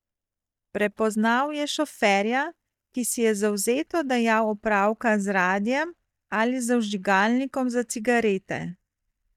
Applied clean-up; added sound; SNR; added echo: neural mask model DeepFilterNet 3.